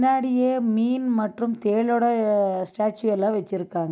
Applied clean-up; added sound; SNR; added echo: none; none; none; none.